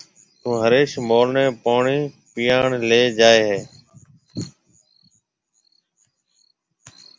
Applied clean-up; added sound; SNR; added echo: none; none; none; none.